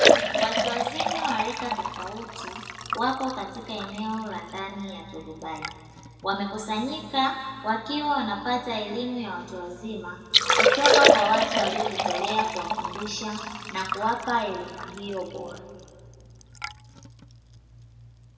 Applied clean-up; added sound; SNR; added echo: none; Liquid; -3 dB; reverberation time 2.0 s.